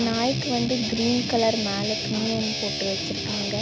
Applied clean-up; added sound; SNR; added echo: none; Guitar; 2 dB; none.